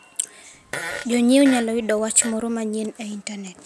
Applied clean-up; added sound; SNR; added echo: none; Fart; 12 dB; none.